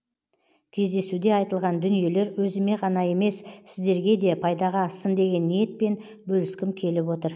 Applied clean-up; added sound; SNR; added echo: none; none; none; none.